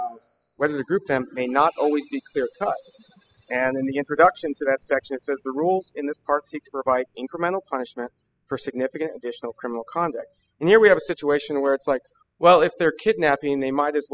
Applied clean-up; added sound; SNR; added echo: classical method spectral subtraction.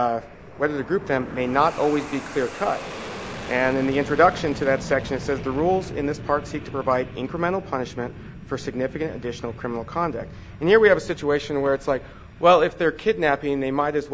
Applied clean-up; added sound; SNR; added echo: none; Fixed-wing aircraft, airplane; 13 dB; none.